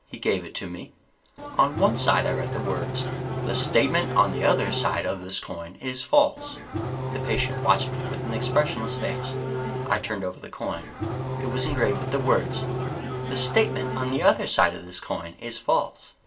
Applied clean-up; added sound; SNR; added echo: none; Race car, auto racing / Engine starting; 3 dB; reverberation time 0.2 s.